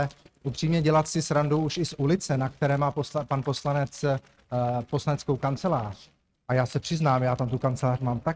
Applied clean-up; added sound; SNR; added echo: neural mask model RNNoise.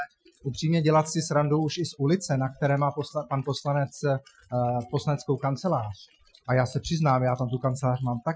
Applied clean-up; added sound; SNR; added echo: classical method Wiener filter.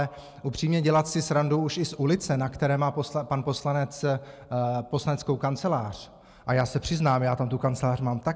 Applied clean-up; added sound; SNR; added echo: none; none; none; none.